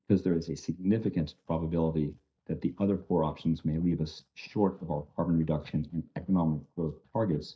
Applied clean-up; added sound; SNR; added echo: neural mask model DeepFilterNet 3.